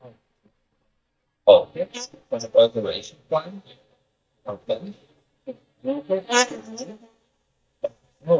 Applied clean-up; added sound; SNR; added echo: neural mask model DeepFilterNet 3.